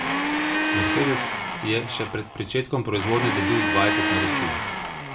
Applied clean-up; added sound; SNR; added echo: none; Domestic sounds, home sounds; -2 dB; reverberation time 0.3 s.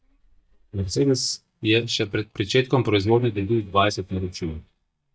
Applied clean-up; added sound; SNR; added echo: neural mask model DeepFilterNet 3.